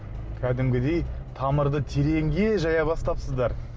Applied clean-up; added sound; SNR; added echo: none; none; none; none.